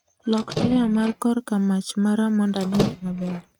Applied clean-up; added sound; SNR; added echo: neural mask model RNNoise.